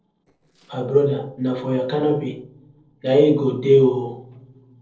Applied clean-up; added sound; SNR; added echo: neural separator model SepFormer DNS4.